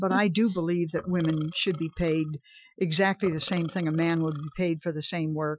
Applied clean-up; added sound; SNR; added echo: classical method Wiener filter.